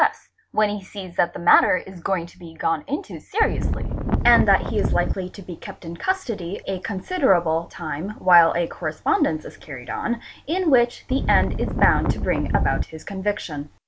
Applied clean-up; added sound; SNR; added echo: none; Wind; -1 dB; none.